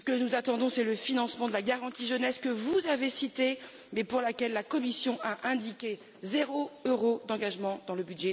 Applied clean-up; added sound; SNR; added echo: none; none; none; none.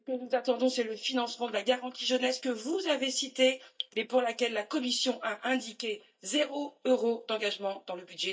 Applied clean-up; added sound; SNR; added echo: neural mask model DeepFilterNet 3.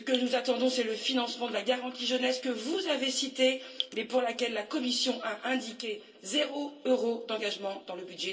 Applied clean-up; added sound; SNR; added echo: neural separator model SepFormer DNS4.